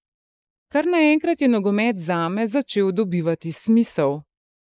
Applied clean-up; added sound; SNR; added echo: neural mask model Resemble Enhance denoiser.